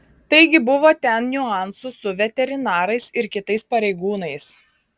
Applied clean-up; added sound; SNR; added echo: none; none; none; none.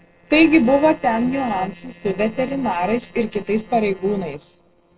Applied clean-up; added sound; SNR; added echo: neural separator model SepFormer DNS4.